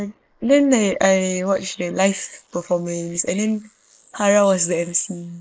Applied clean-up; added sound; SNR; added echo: neural mask model Resemble Enhance denoiser.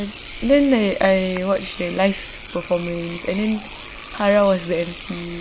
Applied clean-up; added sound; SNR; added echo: none; Engine / Domestic sounds, home sounds; 13 dB; none.